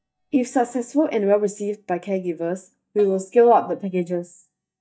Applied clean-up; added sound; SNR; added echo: neural mask model DeepFilterNet 3.